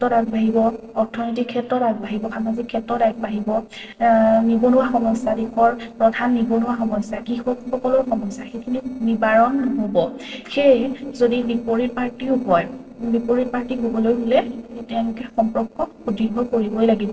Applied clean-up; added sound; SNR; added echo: neural separator model SepFormer DNS4.